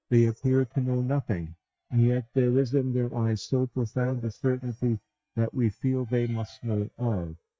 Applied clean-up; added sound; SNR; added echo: neural mask model DeepFilterNet 3.